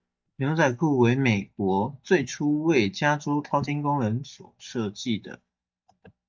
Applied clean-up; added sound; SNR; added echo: neural mask model DeepFilterNet 3.